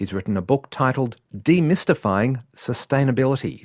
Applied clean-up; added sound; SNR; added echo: none; none; none; none.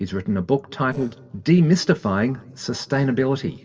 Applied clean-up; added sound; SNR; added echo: neural separator model SepFormer DNS4.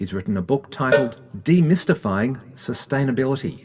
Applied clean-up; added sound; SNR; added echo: none; Cowbell; 6 dB; reverberation time 1.5 s.